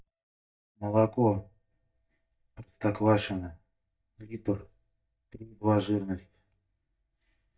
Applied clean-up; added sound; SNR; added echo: neural mask model DeepFilterNet 3.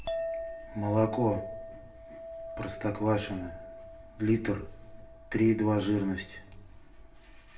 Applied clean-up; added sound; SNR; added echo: none; Chink, clink; 11 dB; reverberation time 0.4 s.